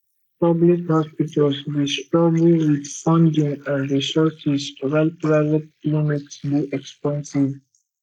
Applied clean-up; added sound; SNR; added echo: neural mask model Resemble Enhance denoiser.